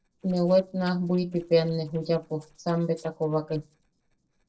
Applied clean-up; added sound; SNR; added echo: neural separator model SepFormer DNS4.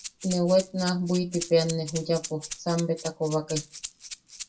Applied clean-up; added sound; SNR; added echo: none; Rattle (instrument); 12 dB; reverberation time 0.2 s.